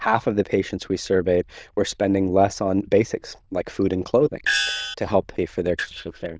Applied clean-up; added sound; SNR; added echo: neural diffusion model UNIVERSE++.